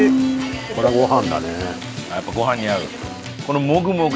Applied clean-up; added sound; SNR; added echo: none; Bowed string instrument; 5 dB; none.